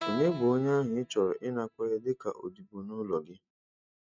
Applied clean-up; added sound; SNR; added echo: neural mask model RNNoise.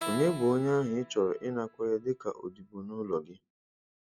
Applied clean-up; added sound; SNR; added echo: none; Keyboard (musical); 13 dB; none.